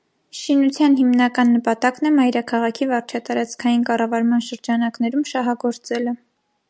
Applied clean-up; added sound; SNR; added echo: none; none; none; none.